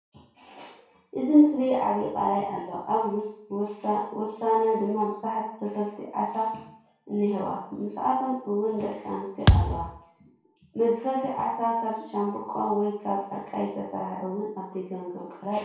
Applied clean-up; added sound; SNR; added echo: none; Thump, thud; -4 dB; reverberation time 0.6 s.